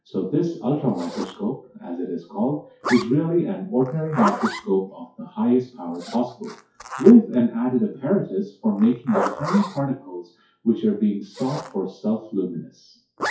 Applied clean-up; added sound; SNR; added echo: classical method WPE with log-MMSE.